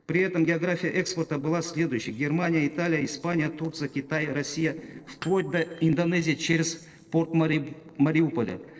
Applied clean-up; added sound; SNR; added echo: neural separator model SepFormer DNS4.